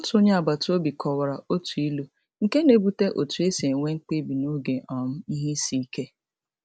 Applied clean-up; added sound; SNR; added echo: none; none; none; none.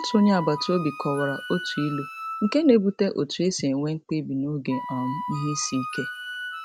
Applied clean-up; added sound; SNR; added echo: none; Wind instrument, woodwind instrument; 10 dB; none.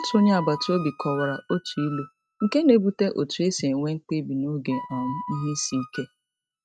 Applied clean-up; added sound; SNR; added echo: neural mask model RNNoise.